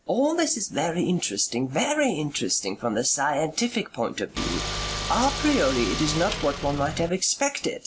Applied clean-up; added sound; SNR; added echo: none; Car; 5 dB; none.